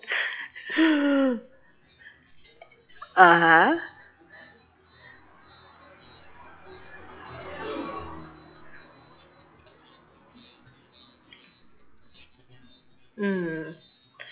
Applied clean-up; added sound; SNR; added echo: classical method log-MMSE.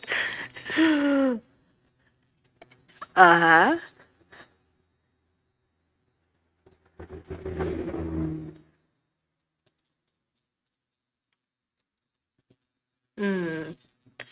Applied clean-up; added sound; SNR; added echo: neural mask model RNNoise.